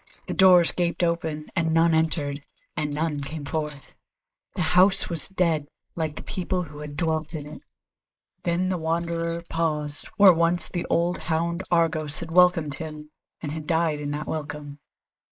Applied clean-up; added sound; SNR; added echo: neural mask model Resemble Enhance denoiser.